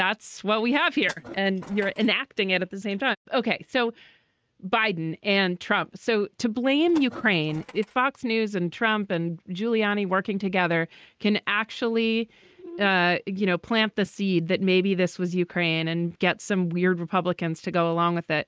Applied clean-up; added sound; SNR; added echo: neural mask model RNNoise.